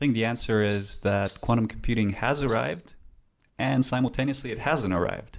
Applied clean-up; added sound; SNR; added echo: none; Rattle (instrument); 6 dB; none.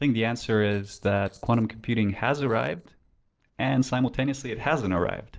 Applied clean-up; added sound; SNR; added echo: neural separator model SepFormer DNS4.